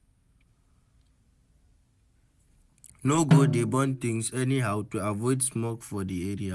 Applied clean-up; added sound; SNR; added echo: none; Snare drum; -1 dB; none.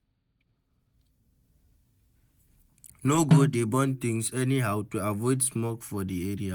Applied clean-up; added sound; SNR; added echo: neural mask model DeepFilterNet 3.